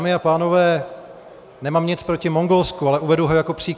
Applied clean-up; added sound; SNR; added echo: none; none; none; none.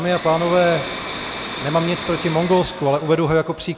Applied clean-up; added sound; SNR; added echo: none; Domestic sounds, home sounds; 9 dB; none.